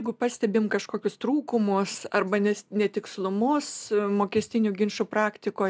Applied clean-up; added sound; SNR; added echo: none; none; none; none.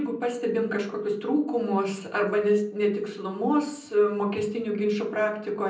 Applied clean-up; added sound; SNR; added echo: none; none; none; reverberation time 0.6 s.